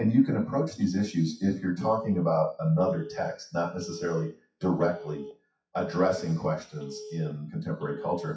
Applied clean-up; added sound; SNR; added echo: classical method WPE with log-MMSE.